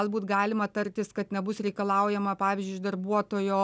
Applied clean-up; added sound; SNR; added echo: none; none; none; none.